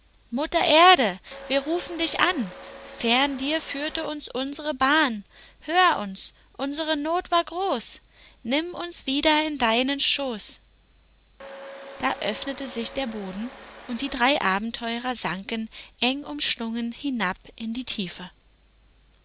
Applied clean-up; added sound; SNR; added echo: none; Domestic sounds, home sounds; 15 dB; none.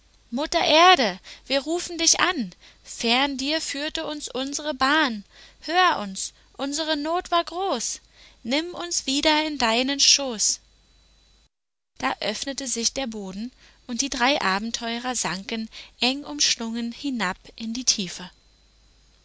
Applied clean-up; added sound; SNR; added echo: none; none; none; none.